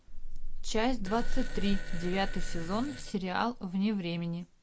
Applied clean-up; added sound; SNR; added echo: none; Fart; 17 dB; none.